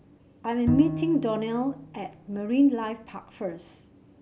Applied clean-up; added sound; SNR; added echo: none; Bowed string instrument; 8 dB; none.